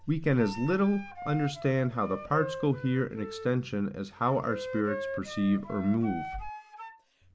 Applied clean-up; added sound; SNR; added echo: none; Wind instrument, woodwind instrument; 11 dB; none.